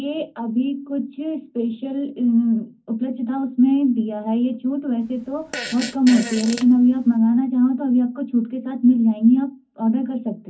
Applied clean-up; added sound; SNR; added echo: none; Fart; 13 dB; reverberation time 0.4 s.